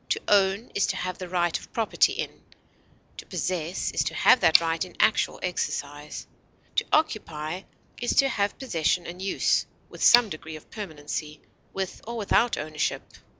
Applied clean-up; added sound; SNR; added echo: none; Tick; 11 dB; none.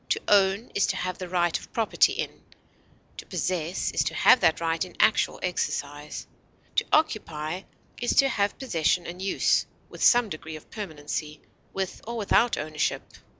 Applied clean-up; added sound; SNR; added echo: none; none; none; none.